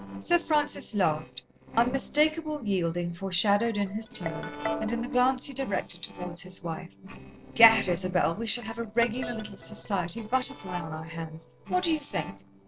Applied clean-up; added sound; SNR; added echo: neural separator model SepFormer DNS4.